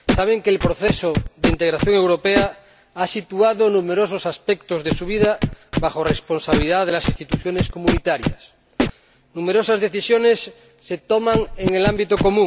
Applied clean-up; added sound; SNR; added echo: none; Scratching (performance technique); 5 dB; none.